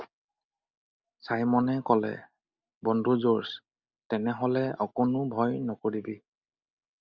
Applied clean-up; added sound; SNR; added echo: none; none; none; none.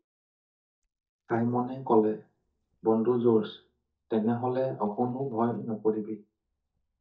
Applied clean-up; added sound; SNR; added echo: neural mask model DeepFilterNet 3.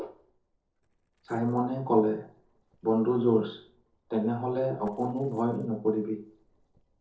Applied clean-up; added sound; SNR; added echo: neural separator model SepFormer DNS4.